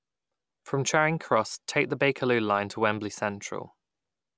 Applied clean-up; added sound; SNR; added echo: none; none; none; none.